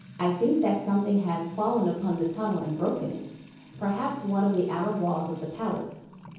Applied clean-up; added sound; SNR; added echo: none; Trickle, dribble / Water tap, faucet / Music; 18 dB; reverberation time 0.9 s.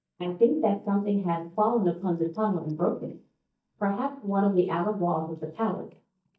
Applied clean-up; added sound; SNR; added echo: neural mask model DeepFilterNet 3.